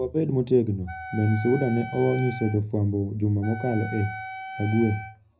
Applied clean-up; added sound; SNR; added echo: none; Wind instrument, woodwind instrument; 12 dB; reverberation time 0.4 s.